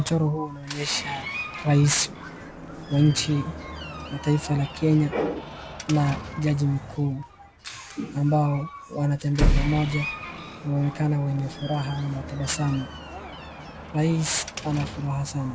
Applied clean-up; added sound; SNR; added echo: none; Door; 13 dB; none.